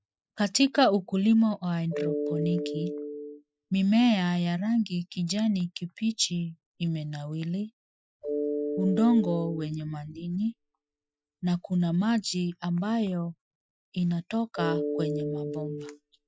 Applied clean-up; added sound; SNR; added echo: classical method Wiener filter.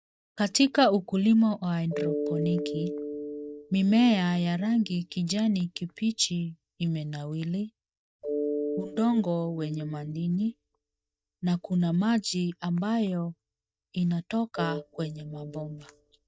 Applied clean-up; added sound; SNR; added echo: neural mask model DeepFilterNet 3.